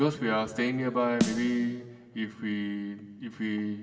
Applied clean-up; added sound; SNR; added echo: none; Snare drum; 6 dB; reverberation time 2.7 s.